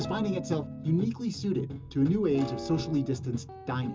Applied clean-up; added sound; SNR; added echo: none; Guitar; 12 dB; reverberation time 0.2 s.